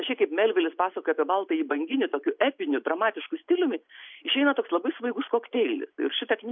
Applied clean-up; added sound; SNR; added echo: none; none; none; none.